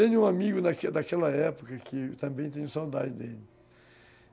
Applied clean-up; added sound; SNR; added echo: none; none; none; none.